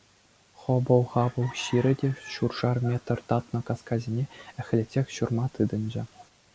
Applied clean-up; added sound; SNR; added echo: none; Chicken, rooster; 20 dB; none.